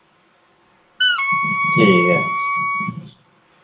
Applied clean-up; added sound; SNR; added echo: none; Wind instrument, woodwind instrument; -3 dB; reverberation time 0.4 s.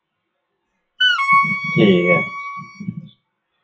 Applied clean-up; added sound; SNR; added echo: classical method WPE with log-MMSE.